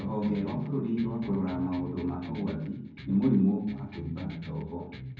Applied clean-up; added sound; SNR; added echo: none; Electric guitar; 10 dB; reverberation time 1.2 s.